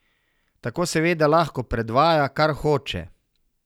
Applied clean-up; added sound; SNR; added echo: none; none; none; none.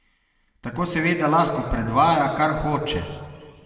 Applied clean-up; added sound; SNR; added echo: none; none; none; reverberation time 1.8 s.